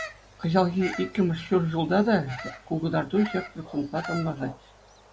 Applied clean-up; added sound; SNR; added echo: none; Bird vocalization, bird call, bird song; 15 dB; none.